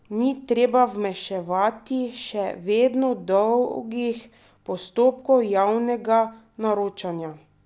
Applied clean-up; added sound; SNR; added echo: none; none; none; none.